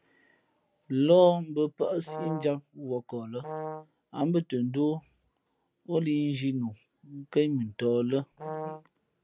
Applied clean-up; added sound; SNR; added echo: none; Brass instrument; 9 dB; none.